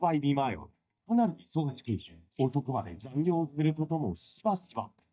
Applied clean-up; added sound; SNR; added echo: neural mask model DeepFilterNet 3.